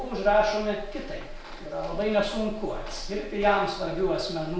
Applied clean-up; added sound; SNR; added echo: none; none; none; none.